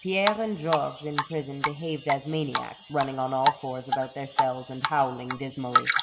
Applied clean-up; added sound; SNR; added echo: none; Drip; 1 dB; none.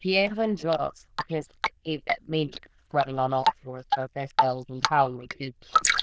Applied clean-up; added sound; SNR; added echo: neural diffusion model UNIVERSE++.